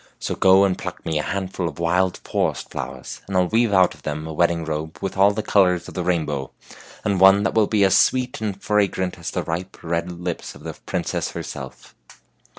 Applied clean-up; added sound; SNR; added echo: none; none; none; none.